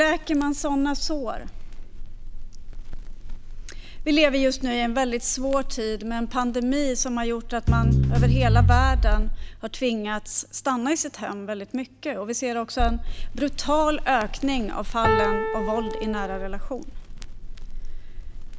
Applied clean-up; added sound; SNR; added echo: none; Piano + Crackle; 0 dB; none.